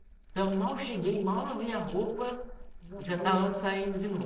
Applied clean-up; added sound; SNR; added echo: neural separator model SepFormer DNS4.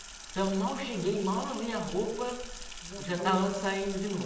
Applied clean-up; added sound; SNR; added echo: none; Sink (filling or washing); 14 dB; reverberation time 0.8 s.